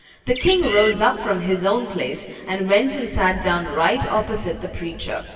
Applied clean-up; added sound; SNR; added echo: none; Bird; 5 dB; reverberation time 2.4 s.